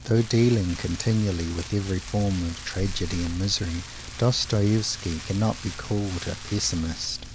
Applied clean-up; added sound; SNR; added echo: none; Rain; 12 dB; none.